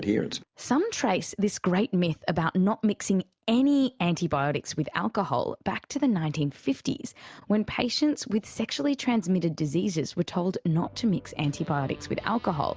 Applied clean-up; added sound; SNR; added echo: none; none; none; none.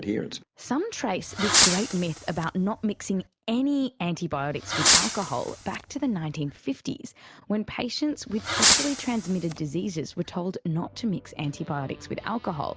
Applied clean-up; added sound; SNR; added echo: none; Fireworks; -2 dB; none.